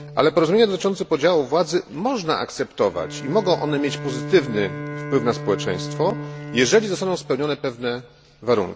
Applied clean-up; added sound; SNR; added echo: none; Bowed string instrument; 12 dB; none.